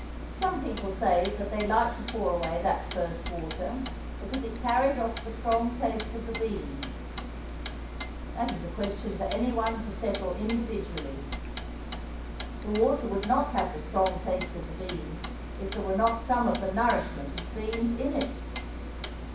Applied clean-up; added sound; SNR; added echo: none; Clock; 6 dB; reverberation time 0.6 s.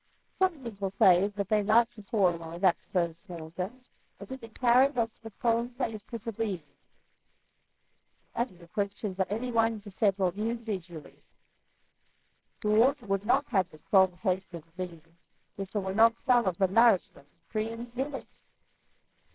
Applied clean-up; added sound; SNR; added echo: neural separator model SepFormer WHAMR!.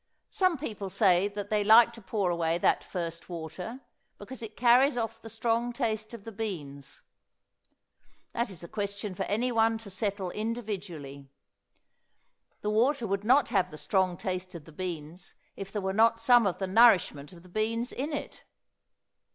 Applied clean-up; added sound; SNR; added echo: none; none; none; none.